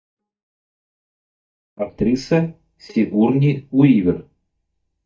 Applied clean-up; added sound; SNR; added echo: neural mask model DeepFilterNet 3.